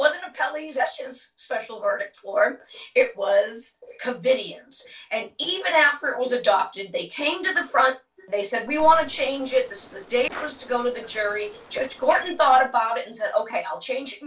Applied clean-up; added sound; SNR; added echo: neural separator model SepFormer DNS4.